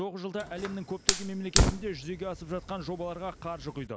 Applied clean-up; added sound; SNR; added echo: none; Fire; -4 dB; none.